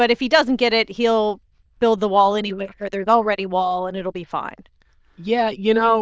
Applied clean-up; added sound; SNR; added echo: neural diffusion model UNIVERSE++.